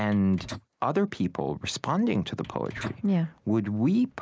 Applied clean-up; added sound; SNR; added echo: neural mask model Resemble Enhance denoiser.